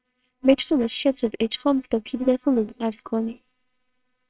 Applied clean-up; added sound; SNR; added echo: neural separator model SepFormer WHAMR!.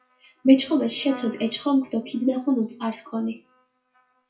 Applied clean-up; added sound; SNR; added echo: classical method WPE with log-MMSE.